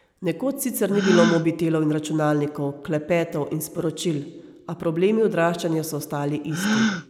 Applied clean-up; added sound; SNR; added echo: none; Gasp; 7 dB; none.